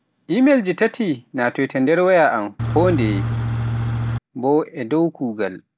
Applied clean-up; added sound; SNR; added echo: none; Engine / Truck; 2 dB; none.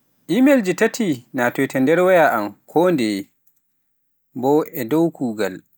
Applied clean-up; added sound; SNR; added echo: none; none; none; none.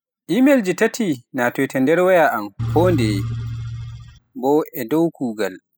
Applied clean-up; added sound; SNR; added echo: classical method spectral subtraction.